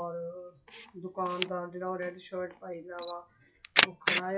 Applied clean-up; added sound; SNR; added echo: classical method WPE with log-MMSE.